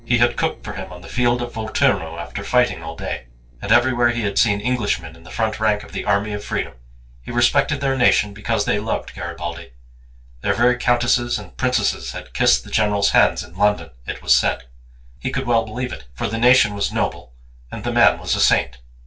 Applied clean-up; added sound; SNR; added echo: neural separator model SepFormer DNS4.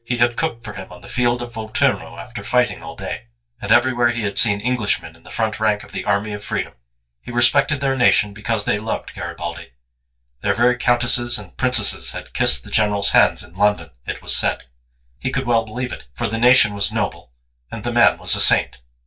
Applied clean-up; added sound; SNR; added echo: neural mask model DeepFilterNet 3.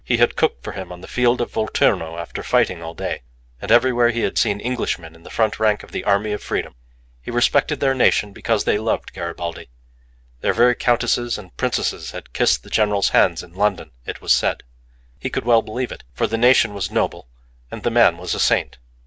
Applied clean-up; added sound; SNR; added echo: none; none; none; none.